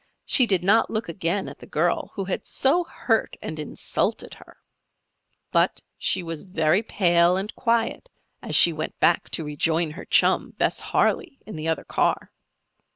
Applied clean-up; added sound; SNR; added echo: none; none; none; none.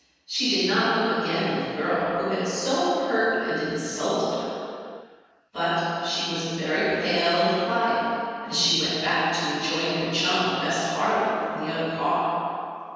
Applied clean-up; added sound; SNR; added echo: none; none; none; reverberation time 2.1 s.